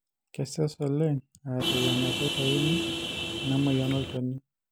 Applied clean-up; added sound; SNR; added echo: none; Vehicle horn, car horn, honking; 1 dB; none.